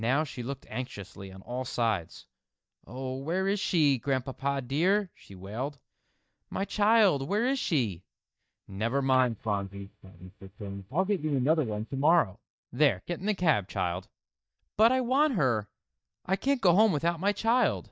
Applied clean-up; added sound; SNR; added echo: neural mask model DeepFilterNet 3.